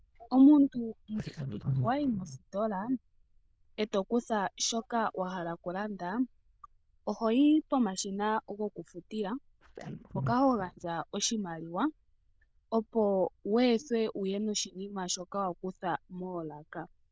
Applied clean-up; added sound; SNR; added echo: neural diffusion model UNIVERSE++.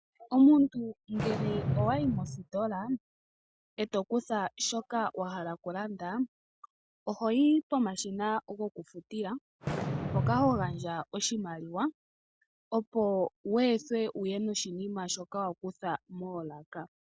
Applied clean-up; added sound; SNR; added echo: none; Fireworks; 1 dB; none.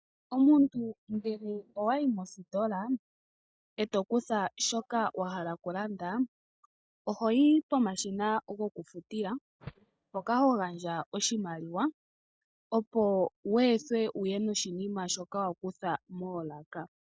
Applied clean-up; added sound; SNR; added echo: neural mask model DeepFilterNet 3.